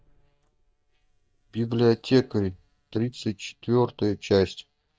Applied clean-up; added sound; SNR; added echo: neural mask model DeepFilterNet 3.